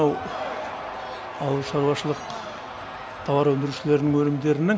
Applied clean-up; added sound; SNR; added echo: none; Crowd / Cheering; 10 dB; none.